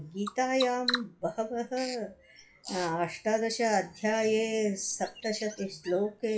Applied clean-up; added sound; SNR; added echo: classical method WPE with log-MMSE.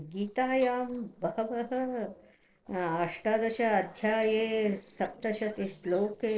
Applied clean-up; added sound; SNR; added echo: neural separator model SepFormer DNS4.